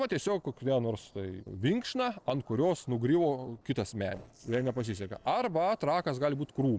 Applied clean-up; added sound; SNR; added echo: neural separator model SepFormer DNS4.